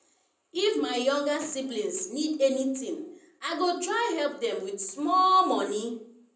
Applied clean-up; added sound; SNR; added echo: none; none; none; reverberation time 0.6 s.